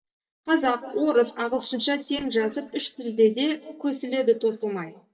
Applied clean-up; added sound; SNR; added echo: neural mask model DeepFilterNet 3.